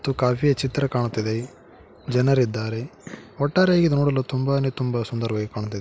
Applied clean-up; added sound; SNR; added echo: none; none; none; none.